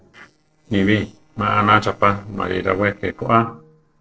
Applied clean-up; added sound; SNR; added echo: neural separator model SepFormer DNS4.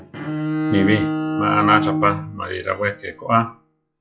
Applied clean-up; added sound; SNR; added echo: classical method log-MMSE.